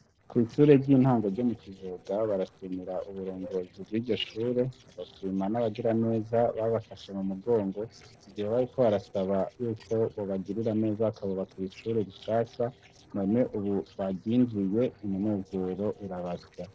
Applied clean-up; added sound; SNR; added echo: neural separator model SepFormer DNS4.